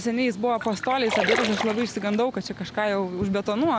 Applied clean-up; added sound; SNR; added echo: none; Splash, splatter; 5 dB; none.